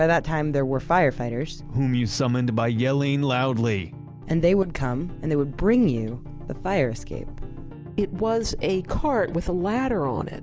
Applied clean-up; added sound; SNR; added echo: none; none; none; none.